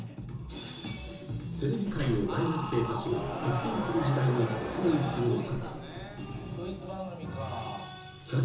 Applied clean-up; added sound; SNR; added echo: none; Sliding door; 12 dB; reverberation time 0.6 s.